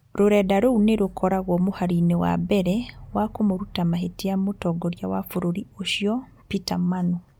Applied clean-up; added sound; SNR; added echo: none; none; none; none.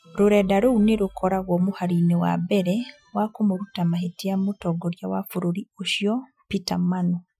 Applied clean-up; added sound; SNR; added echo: classical method Wiener filter.